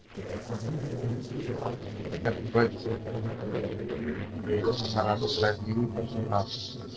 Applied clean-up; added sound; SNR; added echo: neural separator model SepFormer DNS4.